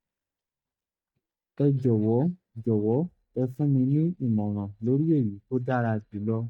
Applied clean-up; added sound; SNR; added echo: neural mask model DeepFilterNet 3.